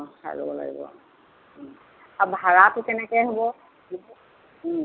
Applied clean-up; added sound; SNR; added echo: none; none; none; none.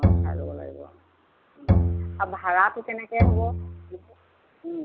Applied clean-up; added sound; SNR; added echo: none; Bowed string instrument; -5 dB; none.